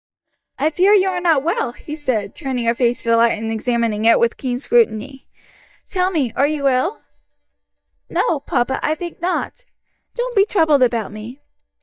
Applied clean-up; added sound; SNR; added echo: neural mask model DeepFilterNet 3.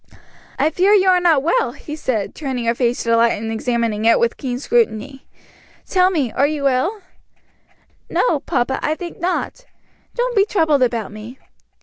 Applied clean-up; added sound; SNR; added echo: none; none; none; none.